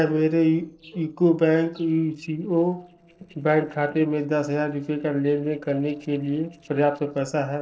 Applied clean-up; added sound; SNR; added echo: neural separator model SepFormer DNS4.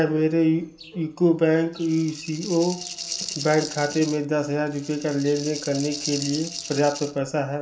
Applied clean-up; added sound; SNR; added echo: none; Rattle (instrument); 11 dB; reverberation time 1.9 s.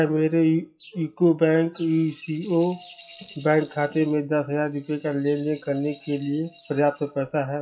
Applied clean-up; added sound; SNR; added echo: classical method WPE with log-MMSE.